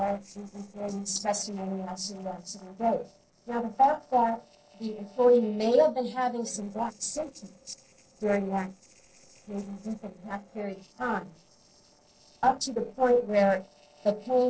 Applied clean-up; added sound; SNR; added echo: neural separator model SepFormer DNS4.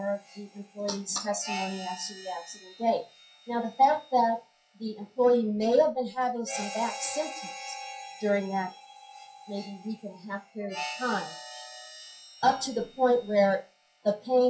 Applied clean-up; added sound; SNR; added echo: classical method WPE with log-MMSE.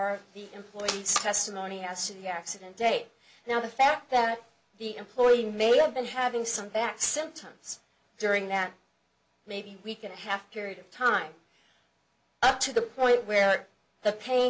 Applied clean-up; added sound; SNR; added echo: none; none; none; none.